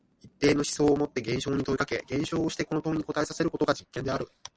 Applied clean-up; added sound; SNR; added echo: none; none; none; none.